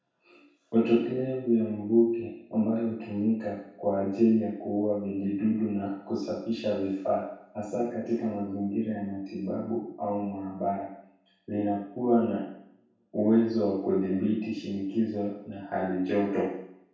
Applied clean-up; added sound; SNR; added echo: none; none; none; reverberation time 0.7 s.